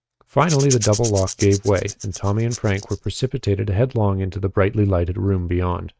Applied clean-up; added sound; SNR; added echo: neural mask model RNNoise.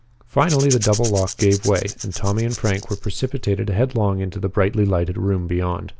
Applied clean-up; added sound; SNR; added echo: none; Rattle / Rattle (instrument); 12 dB; none.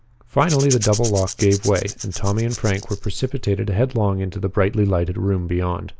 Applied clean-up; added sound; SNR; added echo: neural mask model Resemble Enhance denoiser.